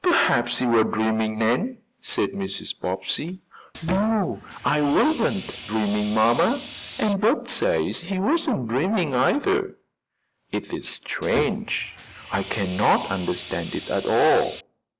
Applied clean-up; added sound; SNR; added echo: none; Sawing; 13 dB; none.